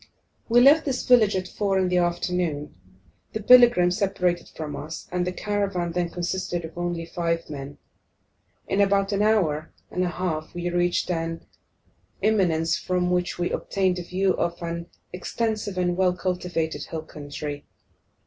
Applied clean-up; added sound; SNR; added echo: none; none; none; none.